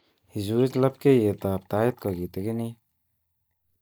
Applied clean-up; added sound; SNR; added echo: neural mask model DeepFilterNet 3.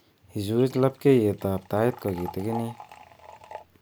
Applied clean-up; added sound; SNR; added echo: none; Liquid; 18 dB; none.